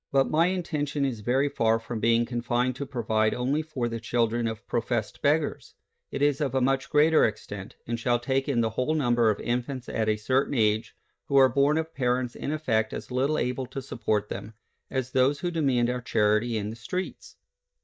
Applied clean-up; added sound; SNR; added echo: neural mask model DeepFilterNet 3.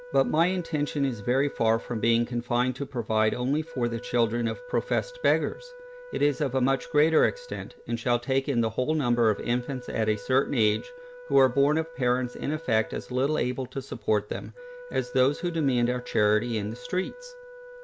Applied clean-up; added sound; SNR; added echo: none; Wind instrument, woodwind instrument; 17 dB; none.